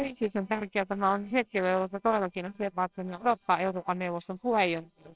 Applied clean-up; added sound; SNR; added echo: neural separator model SepFormer WHAMR!.